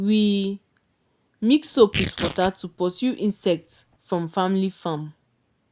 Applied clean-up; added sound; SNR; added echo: none; Tearing; 8 dB; none.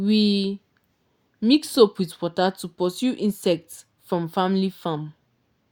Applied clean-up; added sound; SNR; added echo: none; none; none; none.